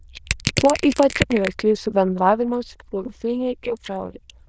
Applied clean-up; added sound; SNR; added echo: neural diffusion model UNIVERSE++.